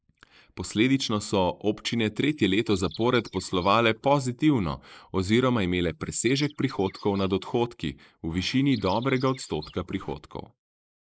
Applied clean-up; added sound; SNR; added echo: neural mask model Resemble Enhance denoiser.